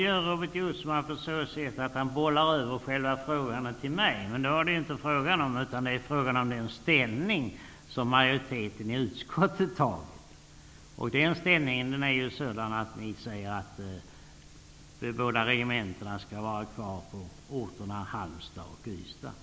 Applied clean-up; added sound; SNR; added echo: none; none; none; none.